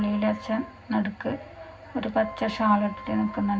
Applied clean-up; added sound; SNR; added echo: none; Wind instrument, woodwind instrument; 18 dB; reverberation time 0.4 s.